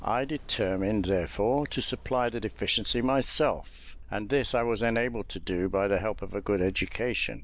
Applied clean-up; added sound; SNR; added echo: none; Mechanical fan; 14 dB; none.